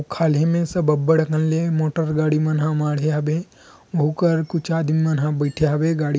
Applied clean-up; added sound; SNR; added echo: none; none; none; none.